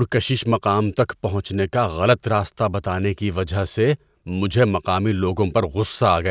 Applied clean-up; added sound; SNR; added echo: none; none; none; none.